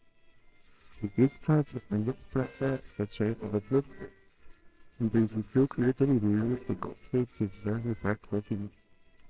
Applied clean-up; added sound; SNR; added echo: neural separator model SepFormer WHAMR!.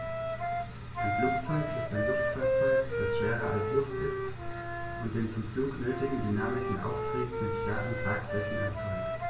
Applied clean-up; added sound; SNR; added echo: none; Wind instrument, woodwind instrument; 0 dB; reverberation time 0.2 s.